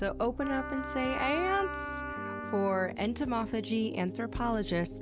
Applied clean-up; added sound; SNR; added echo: none; Wind instrument, woodwind instrument; 8 dB; none.